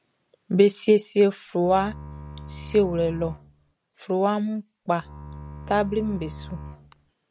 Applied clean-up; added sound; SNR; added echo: none; Bowed string instrument; 15 dB; none.